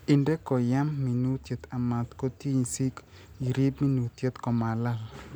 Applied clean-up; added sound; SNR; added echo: none; none; none; none.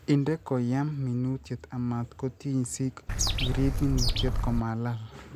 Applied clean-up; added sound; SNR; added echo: none; Bird; -2 dB; none.